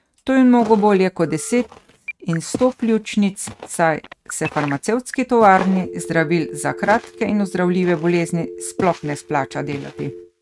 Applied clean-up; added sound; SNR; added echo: neural mask model RNNoise.